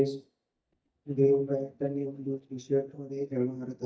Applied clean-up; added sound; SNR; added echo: neural mask model DeepFilterNet 3.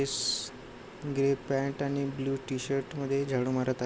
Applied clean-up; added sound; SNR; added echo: none; none; none; none.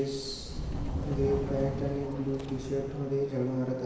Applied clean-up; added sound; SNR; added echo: none; Subway, metro, underground; 5 dB; reverberation time 1.0 s.